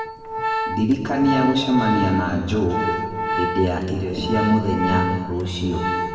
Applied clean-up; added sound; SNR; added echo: none; Organ; 4 dB; reverberation time 2.1 s.